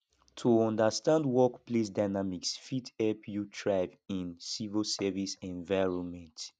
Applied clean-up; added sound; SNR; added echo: none; none; none; none.